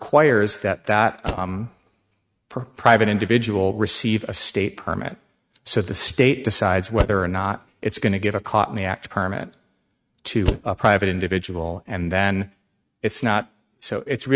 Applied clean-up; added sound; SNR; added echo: neural mask model RNNoise.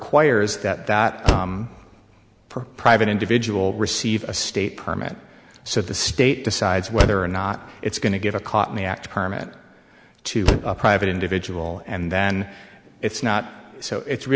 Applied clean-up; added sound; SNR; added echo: none; Slam; 4 dB; none.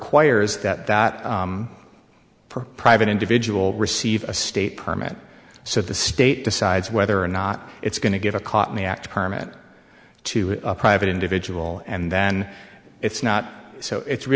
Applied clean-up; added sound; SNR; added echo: none; none; none; none.